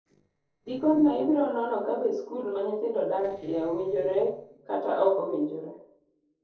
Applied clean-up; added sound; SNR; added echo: neural separator model SepFormer DNS4.